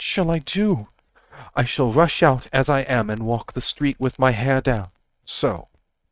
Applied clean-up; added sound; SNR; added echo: neural mask model RNNoise.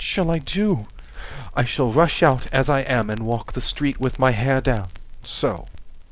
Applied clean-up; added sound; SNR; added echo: none; Crackle; 15 dB; none.